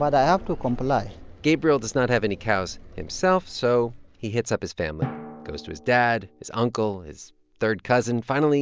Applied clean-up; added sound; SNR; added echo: none; Drum; 19 dB; none.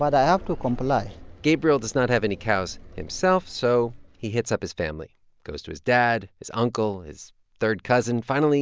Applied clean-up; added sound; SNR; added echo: none; none; none; none.